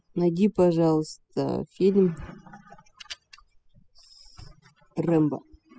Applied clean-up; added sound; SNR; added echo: classical method spectral subtraction.